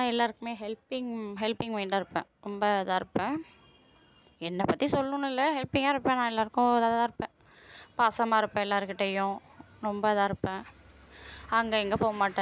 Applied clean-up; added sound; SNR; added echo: none; none; none; none.